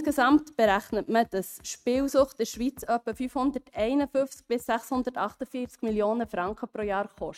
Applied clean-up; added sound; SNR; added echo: neural mask model RNNoise.